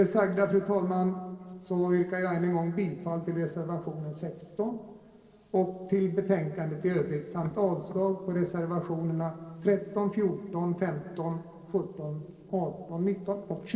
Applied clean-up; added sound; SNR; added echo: neural separator model SepFormer DNS4.